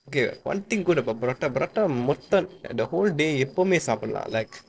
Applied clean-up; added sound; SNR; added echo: neural separator model SepFormer DNS4.